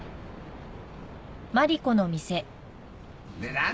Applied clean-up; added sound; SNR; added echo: none; none; none; none.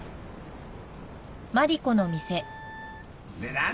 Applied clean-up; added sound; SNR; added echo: none; Wind instrument, woodwind instrument; 16 dB; none.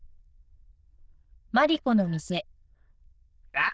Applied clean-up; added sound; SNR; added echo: neural diffusion model UNIVERSE++.